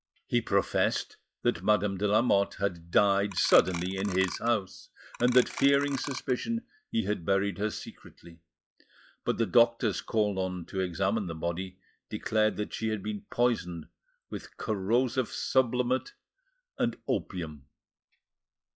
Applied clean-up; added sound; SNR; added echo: classical method log-MMSE.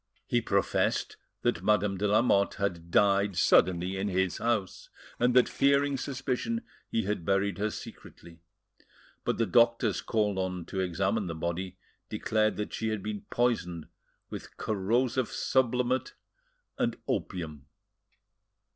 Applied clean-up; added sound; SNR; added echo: neural separator model SepFormer DNS4.